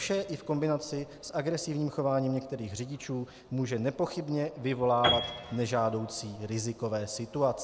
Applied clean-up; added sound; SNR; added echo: none; Piano; 10 dB; none.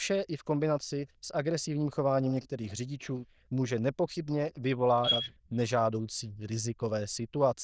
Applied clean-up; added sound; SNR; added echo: neural diffusion model UNIVERSE++.